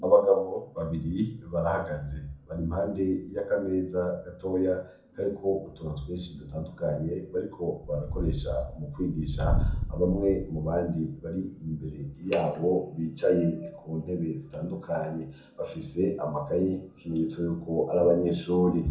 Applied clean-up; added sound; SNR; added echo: none; Wind; 2 dB; reverberation time 0.5 s.